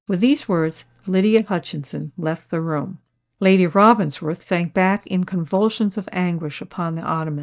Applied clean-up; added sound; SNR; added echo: neural mask model DeepFilterNet 3.